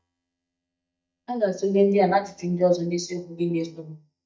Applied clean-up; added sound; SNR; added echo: neural mask model DeepFilterNet 3.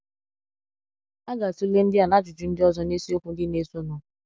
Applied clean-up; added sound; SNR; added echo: none; none; none; none.